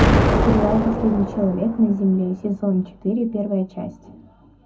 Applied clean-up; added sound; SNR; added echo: none; Explosion; 1 dB; reverberation time 0.4 s.